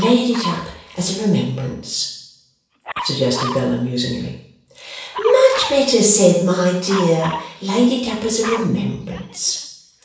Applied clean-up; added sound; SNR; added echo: none; Dog; 13 dB; reverberation time 0.7 s.